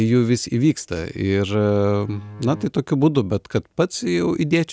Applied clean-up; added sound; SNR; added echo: none; Bowed string instrument; 20 dB; none.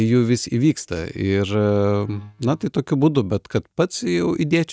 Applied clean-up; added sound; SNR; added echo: neural mask model DeepFilterNet 3.